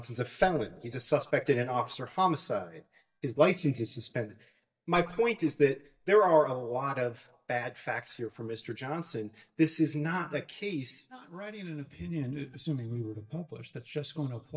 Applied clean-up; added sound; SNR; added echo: neural mask model DeepFilterNet 3.